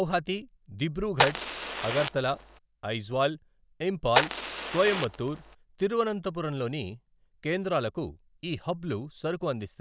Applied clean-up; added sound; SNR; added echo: none; Fire; 1 dB; none.